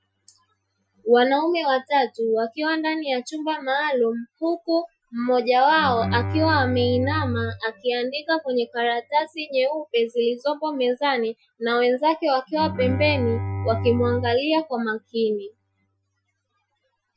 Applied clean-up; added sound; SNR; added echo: classical method Wiener filter.